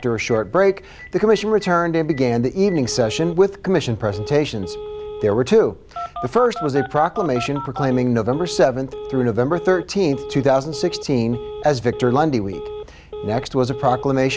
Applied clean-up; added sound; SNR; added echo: none; Telephone; 14 dB; none.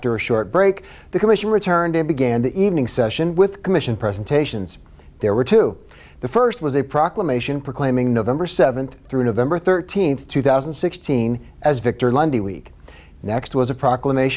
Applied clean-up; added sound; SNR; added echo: none; none; none; none.